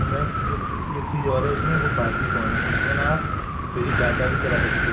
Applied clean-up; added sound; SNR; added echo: none; Wind; -4 dB; reverberation time 2.4 s.